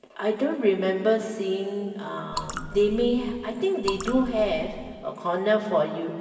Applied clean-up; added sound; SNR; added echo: none; Raindrop / Drip; 11 dB; reverberation time 2.6 s.